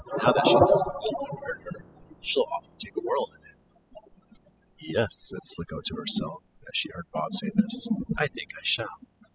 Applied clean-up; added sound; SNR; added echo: classical method spectral subtraction.